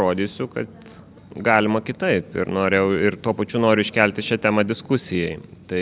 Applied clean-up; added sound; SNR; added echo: none; none; none; none.